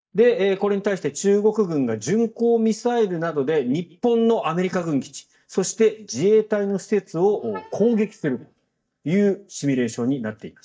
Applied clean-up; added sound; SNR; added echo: neural mask model DeepFilterNet 3.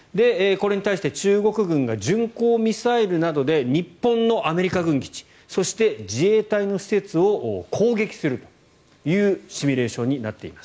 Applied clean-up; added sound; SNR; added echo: none; none; none; none.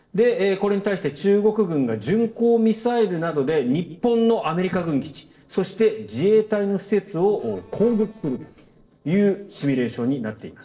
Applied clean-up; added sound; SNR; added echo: neural separator model SepFormer DNS4.